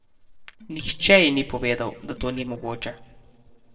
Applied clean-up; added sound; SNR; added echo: neural separator model SepFormer DNS4.